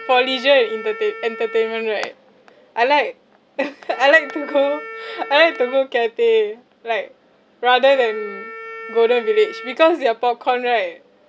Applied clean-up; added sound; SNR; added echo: none; Wind instrument, woodwind instrument; 17 dB; none.